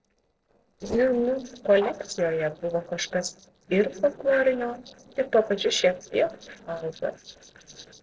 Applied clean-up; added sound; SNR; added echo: neural separator model SepFormer DNS4.